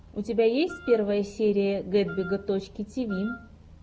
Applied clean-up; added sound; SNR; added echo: none; Wind instrument, woodwind instrument; 17 dB; none.